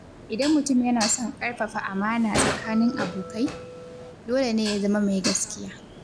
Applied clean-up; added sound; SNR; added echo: none; Dishes, pots, and pans; 8 dB; none.